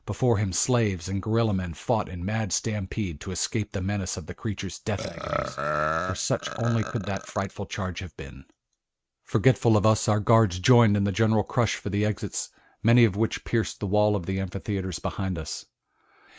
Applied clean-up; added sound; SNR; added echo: neural mask model RNNoise.